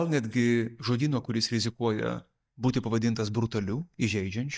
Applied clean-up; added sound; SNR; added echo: neural mask model DeepFilterNet 3.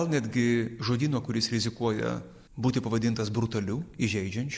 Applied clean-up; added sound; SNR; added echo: none; none; none; none.